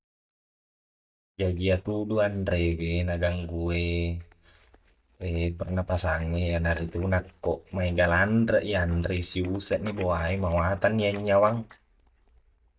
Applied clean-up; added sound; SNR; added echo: neural mask model DeepFilterNet 3.